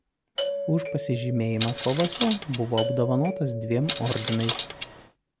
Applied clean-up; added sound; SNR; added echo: none; Doorbell + Coin (dropping); 4 dB; none.